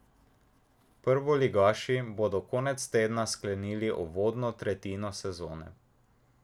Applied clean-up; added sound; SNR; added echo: none; none; none; none.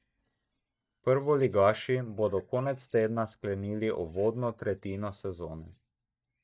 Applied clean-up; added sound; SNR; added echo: neural mask model DeepFilterNet 3.